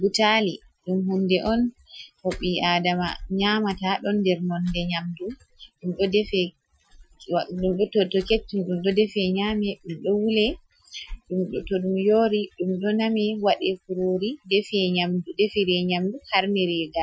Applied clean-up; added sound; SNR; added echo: classical method Wiener filter.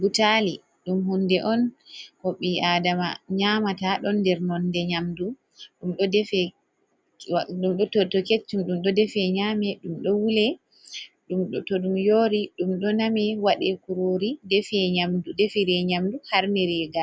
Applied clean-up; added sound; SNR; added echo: none; none; none; none.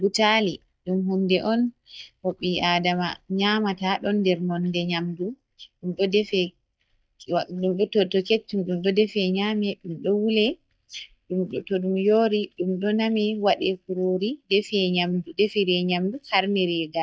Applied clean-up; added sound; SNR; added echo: neural mask model DeepFilterNet 3.